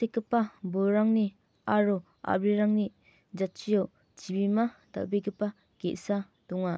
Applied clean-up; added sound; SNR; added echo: none; none; none; none.